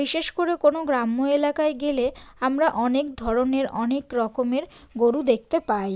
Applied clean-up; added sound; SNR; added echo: none; none; none; none.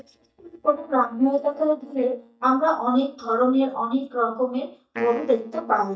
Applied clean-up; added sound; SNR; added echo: neural mask model DeepFilterNet 3.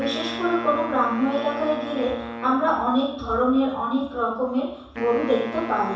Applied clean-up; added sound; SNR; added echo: none; Wind instrument, woodwind instrument; 11 dB; reverberation time 0.7 s.